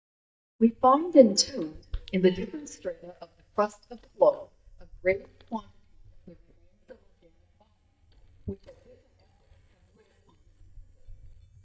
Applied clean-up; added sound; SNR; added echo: neural mask model DeepFilterNet 3.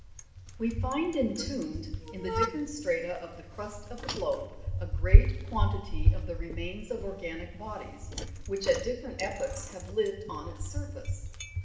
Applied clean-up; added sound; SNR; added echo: none; Bicycle; -5 dB; reverberation time 1.0 s.